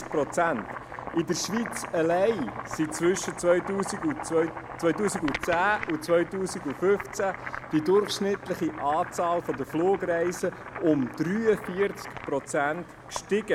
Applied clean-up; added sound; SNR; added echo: none; Boiling; 11 dB; none.